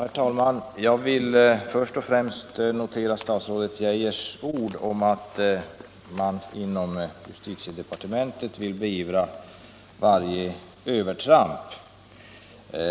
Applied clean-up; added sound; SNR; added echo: none; none; none; none.